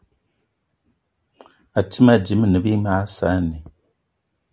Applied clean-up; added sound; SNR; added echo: none; none; none; none.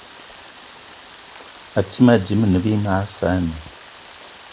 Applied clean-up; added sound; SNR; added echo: none; Rain; 18 dB; none.